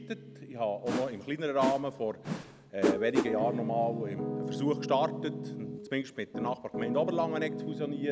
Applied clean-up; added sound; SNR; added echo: none; Piano + Whoosh, swoosh, swish; 3 dB; none.